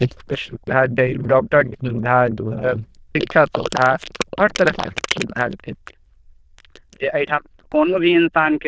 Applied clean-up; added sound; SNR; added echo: neural diffusion model UNIVERSE++.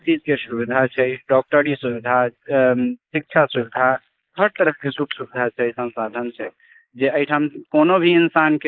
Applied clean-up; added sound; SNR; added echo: neural mask model Resemble Enhance denoiser.